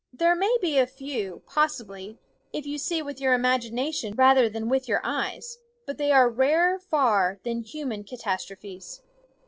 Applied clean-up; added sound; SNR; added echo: neural separator model SepFormer DNS4.